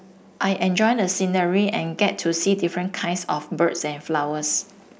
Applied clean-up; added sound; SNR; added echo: none; none; none; none.